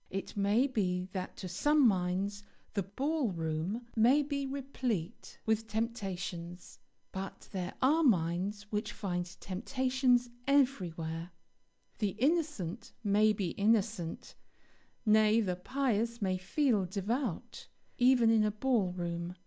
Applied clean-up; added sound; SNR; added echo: none; none; none; none.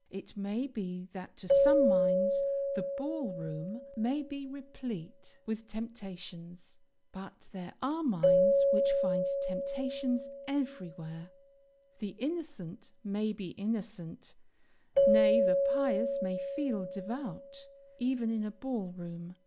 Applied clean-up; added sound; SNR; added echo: none; Keyboard (musical); -3 dB; none.